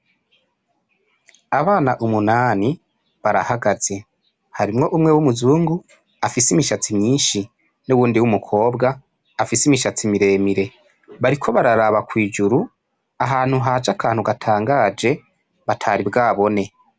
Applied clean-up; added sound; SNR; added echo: none; none; none; none.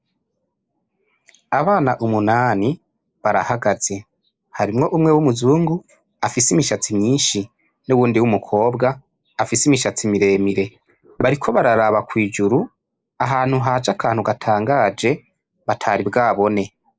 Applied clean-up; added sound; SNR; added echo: neural mask model Resemble Enhance denoiser.